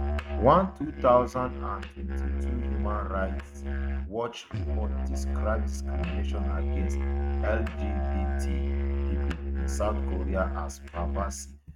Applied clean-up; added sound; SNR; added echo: neural mask model RNNoise.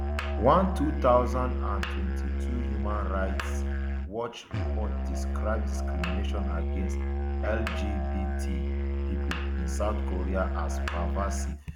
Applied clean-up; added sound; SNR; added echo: none; Musical instrument; -3 dB; none.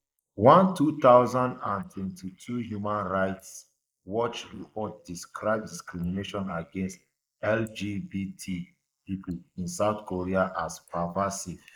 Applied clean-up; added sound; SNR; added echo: neural mask model Resemble Enhance denoiser.